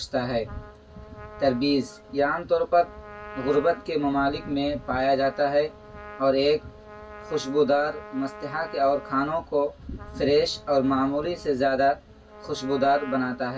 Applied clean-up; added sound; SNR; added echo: none; Trumpet; 18 dB; reverberation time 0.1 s.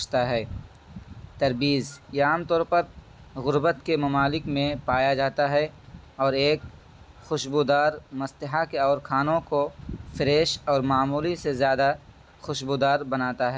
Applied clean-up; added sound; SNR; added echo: none; none; none; none.